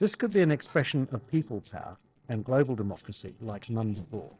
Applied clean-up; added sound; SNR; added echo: neural separator model SepFormer DNS4.